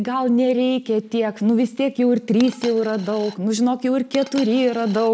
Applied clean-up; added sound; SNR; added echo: none; Coin (dropping); 18 dB; none.